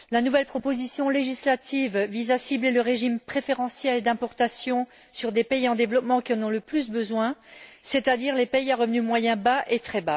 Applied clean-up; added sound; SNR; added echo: none; none; none; none.